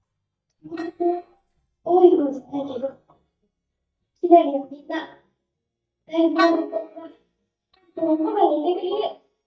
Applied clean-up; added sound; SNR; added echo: neural mask model DeepFilterNet 3.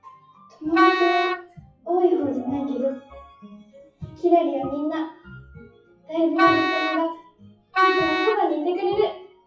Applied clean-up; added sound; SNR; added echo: classical method WPE with log-MMSE.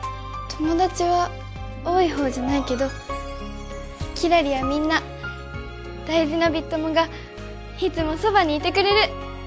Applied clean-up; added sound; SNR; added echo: none; none; none; none.